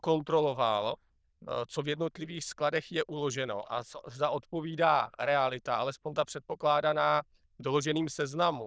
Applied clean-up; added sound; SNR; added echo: neural diffusion model UNIVERSE++.